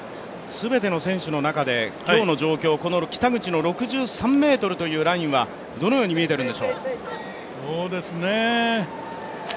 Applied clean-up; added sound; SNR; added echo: none; none; none; none.